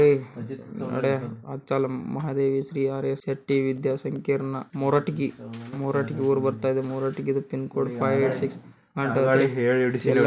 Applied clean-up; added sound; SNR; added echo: none; none; none; none.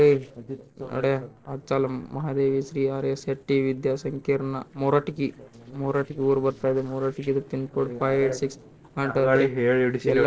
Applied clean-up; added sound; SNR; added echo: neural separator model SepFormer DNS4.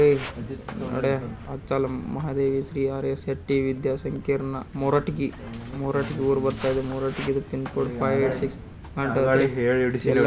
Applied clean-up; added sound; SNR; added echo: none; Walk, footsteps; 15 dB; none.